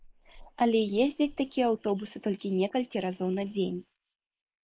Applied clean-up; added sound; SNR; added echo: neural mask model Resemble Enhance denoiser.